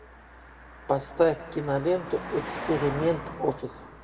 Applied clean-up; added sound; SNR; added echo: none; Car passing by; 11 dB; reverberation time 1.1 s.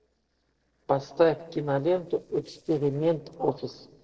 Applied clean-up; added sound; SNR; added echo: neural separator model SepFormer DNS4.